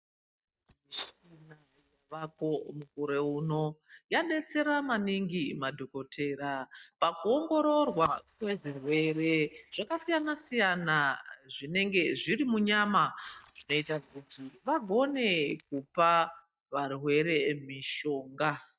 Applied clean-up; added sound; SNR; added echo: neural mask model DeepFilterNet 3.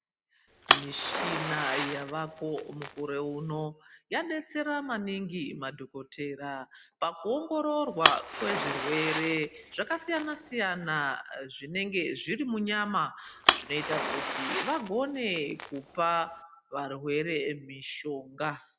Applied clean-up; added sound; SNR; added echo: none; Fire; 0 dB; none.